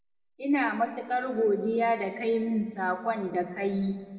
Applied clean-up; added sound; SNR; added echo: none; none; none; reverberation time 1.7 s.